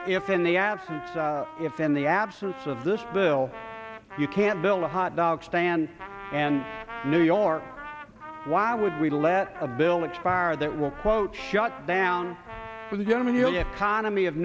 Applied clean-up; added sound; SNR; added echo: none; Trumpet; 14 dB; none.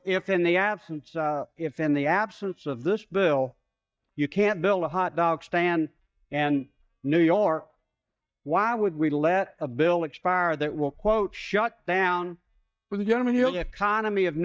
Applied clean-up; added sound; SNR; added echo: neural mask model DeepFilterNet 3.